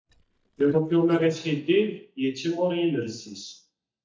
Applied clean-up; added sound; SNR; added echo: neural mask model DeepFilterNet 3.